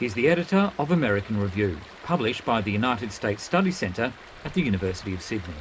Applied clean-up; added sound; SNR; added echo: none; Stream; 19 dB; reverberation time 0.3 s.